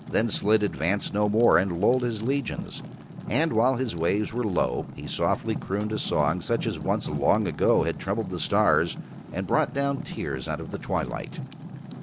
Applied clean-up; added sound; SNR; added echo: none; Fire; 11 dB; none.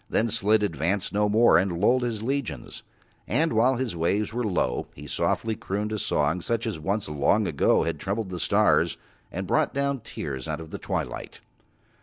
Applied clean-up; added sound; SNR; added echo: none; none; none; none.